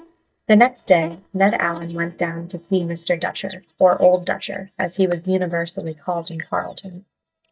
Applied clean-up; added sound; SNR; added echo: neural mask model DeepFilterNet 3.